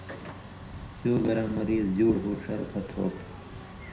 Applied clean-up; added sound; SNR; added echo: none; Truck; 12 dB; reverberation time 0.5 s.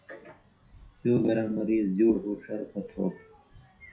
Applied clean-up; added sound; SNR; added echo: classical method WPE with log-MMSE.